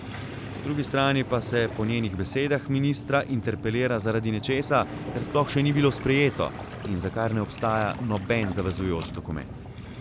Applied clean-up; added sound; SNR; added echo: none; Waves, surf; 10 dB; none.